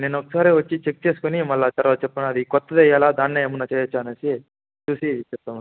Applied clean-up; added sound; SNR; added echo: none; none; none; none.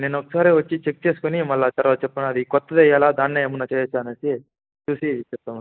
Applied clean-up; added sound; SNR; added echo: neural mask model Resemble Enhance denoiser.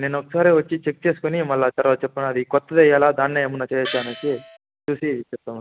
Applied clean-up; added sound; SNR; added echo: none; Gong; 11 dB; none.